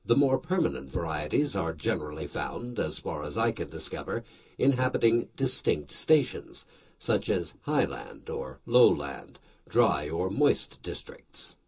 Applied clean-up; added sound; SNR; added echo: none; none; none; reverberation time 0.2 s.